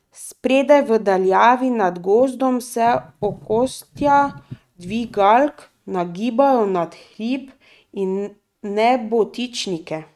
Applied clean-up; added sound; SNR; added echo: neural mask model RNNoise.